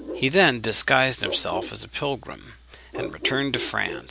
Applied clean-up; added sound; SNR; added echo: none; Bark; 12 dB; none.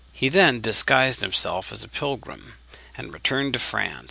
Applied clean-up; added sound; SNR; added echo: none; none; none; none.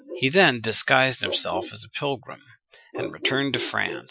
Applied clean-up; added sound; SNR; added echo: classical method Wiener filter.